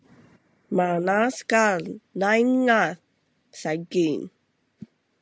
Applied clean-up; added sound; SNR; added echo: none; none; none; none.